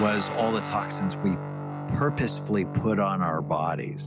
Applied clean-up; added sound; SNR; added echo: none; Guitar; 6 dB; none.